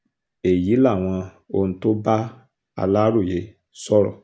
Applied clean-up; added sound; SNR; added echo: none; none; none; none.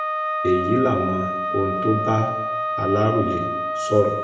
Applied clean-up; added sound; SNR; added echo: none; Wind instrument, woodwind instrument; 2 dB; reverberation time 0.8 s.